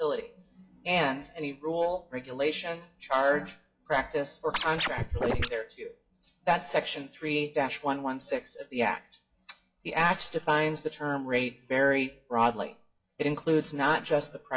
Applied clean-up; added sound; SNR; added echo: classical method WPE with log-MMSE.